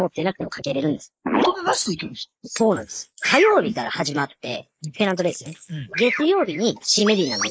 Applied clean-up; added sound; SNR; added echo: neural mask model Resemble Enhance denoiser.